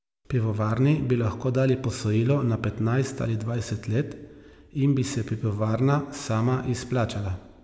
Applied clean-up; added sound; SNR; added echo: none; none; none; none.